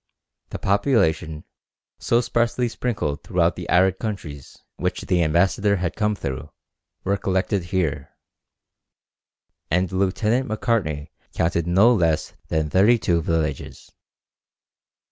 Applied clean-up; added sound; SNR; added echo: none; none; none; none.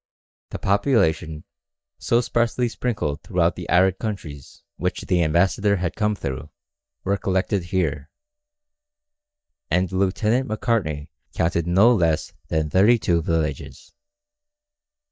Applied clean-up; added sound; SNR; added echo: neural mask model DeepFilterNet 3.